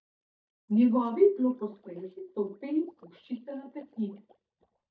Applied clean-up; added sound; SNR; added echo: neural mask model DeepFilterNet 3.